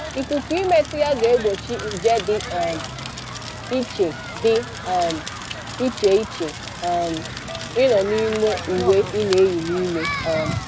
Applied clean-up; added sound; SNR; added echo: none; Crackle; 9 dB; none.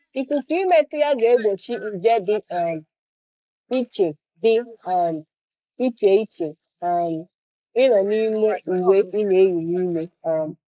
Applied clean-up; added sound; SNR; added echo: neural mask model Resemble Enhance denoiser.